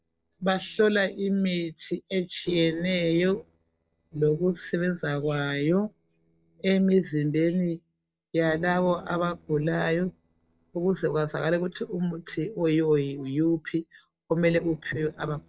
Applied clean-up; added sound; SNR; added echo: neural separator model SepFormer DNS4.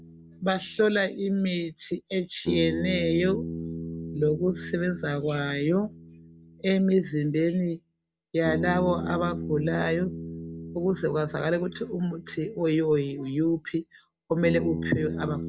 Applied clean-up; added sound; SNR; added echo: none; Bass guitar; 9 dB; none.